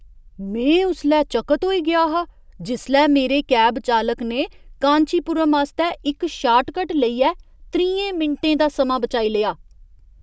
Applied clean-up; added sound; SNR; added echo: none; none; none; none.